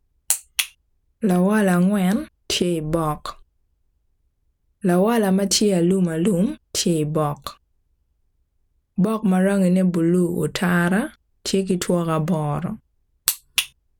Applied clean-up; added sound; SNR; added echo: none; none; none; none.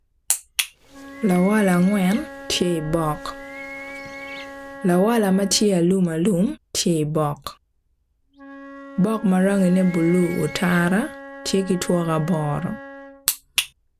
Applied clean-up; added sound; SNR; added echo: none; Bird + Wind instrument, woodwind instrument; 16 dB; none.